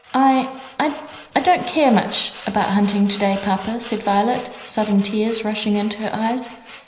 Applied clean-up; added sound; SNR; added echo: none; Sawing; 16 dB; reverberation time 0.9 s.